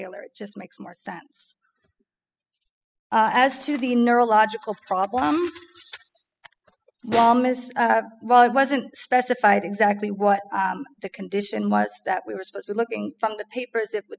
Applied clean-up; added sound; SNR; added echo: classical method spectral subtraction.